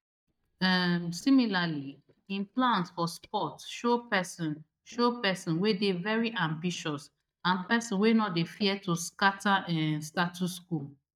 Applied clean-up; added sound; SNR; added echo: neural mask model DeepFilterNet 3.